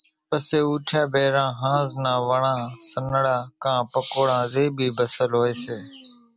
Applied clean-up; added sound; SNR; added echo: none; none; none; none.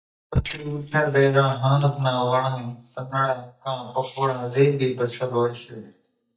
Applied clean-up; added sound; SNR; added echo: neural mask model DeepFilterNet 3.